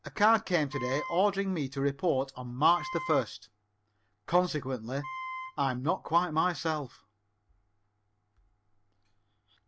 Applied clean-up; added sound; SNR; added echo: none; Wind instrument, woodwind instrument; 8 dB; none.